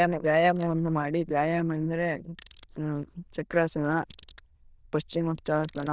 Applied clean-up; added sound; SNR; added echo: neural diffusion model UNIVERSE++.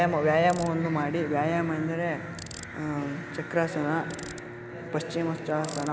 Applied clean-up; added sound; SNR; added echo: none; Bowed string instrument + Ratchet, pawl; 16 dB; none.